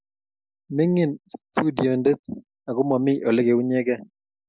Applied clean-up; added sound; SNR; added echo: none; none; none; none.